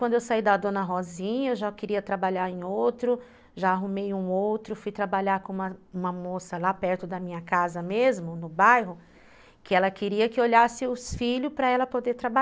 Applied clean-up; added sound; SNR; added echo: none; none; none; none.